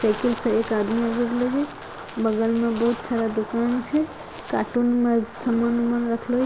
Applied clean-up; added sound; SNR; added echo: none; Wind; 14 dB; none.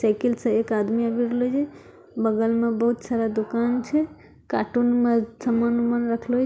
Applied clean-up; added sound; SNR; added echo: none; none; none; none.